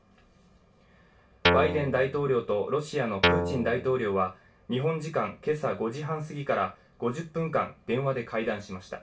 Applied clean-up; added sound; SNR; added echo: none; Guitar; -2 dB; reverberation time 0.2 s.